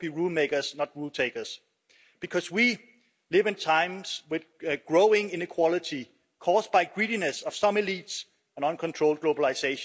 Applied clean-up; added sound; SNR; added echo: none; none; none; none.